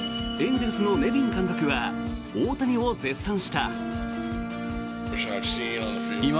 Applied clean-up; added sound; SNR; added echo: none; Bowed string instrument; 5 dB; none.